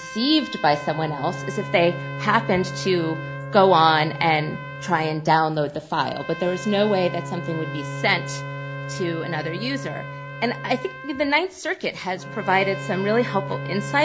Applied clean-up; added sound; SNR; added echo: none; Trumpet + Bowed string instrument; 10 dB; none.